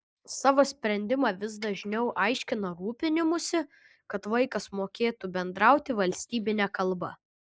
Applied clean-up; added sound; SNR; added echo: neural mask model Resemble Enhance denoiser.